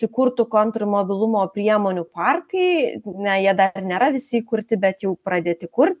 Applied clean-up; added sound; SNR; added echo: none; none; none; none.